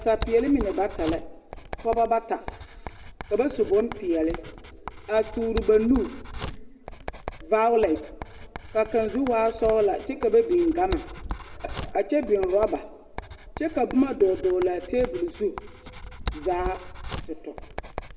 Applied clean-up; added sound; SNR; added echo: none; Writing; 11 dB; reverberation time 1.1 s.